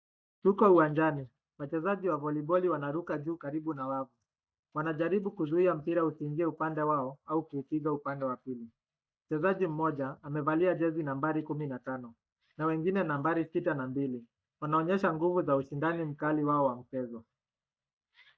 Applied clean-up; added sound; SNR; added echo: neural mask model DeepFilterNet 3.